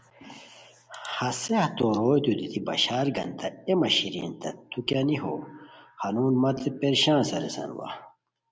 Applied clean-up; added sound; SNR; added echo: none; none; none; none.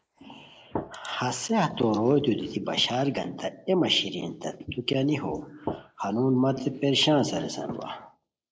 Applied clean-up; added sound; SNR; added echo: neural mask model Resemble Enhance denoiser.